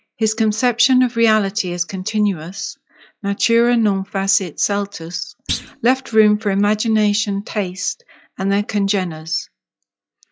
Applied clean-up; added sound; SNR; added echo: classical method log-MMSE.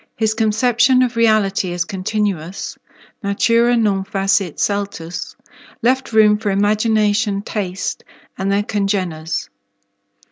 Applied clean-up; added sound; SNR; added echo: none; none; none; none.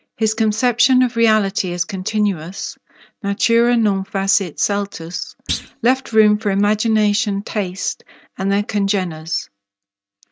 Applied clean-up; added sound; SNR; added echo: neural mask model RNNoise.